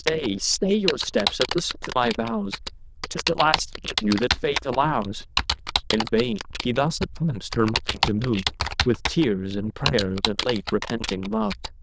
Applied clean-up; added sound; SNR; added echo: neural diffusion model UNIVERSE++.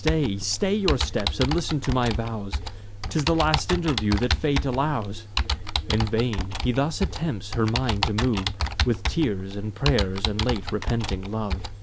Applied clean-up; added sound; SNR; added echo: none; Computer keyboard; 3 dB; none.